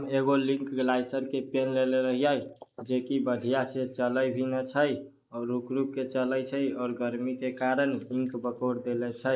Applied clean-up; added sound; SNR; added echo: neural mask model Resemble Enhance denoiser.